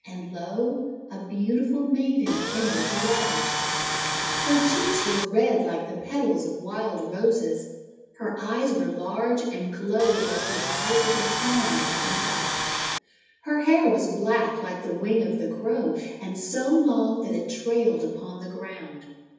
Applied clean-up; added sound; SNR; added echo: none; Tools; 1 dB; reverberation time 1.1 s.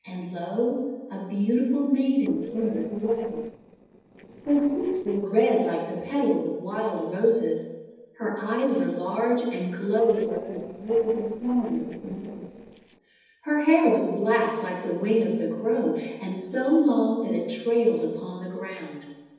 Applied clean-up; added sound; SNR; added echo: neural separator model SepFormer DNS4.